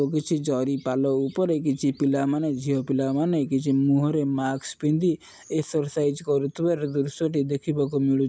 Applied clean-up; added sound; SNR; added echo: none; none; none; none.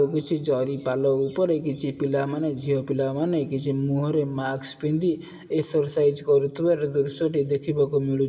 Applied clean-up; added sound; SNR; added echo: none; none; none; reverberation time 1.5 s.